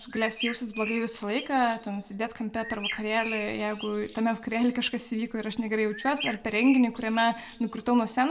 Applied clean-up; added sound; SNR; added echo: none; Bird; 12 dB; reverberation time 0.5 s.